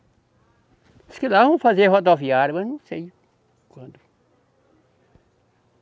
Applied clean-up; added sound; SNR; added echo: none; none; none; none.